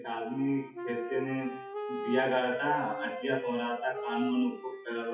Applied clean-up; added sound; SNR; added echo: classical method WPE with log-MMSE.